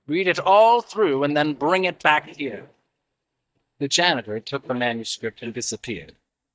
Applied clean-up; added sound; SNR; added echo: neural mask model DeepFilterNet 3.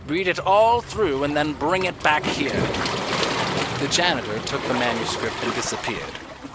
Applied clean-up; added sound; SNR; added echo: none; Waves, surf; 4 dB; none.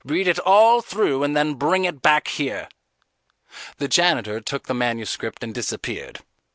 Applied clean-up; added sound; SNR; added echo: none; none; none; none.